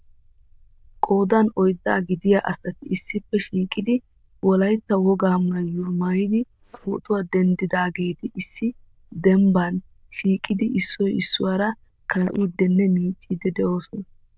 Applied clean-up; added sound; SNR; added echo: neural diffusion model UNIVERSE++.